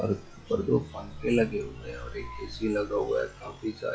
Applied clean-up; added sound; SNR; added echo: classical method log-MMSE.